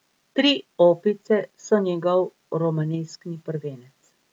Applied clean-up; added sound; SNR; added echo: none; none; none; none.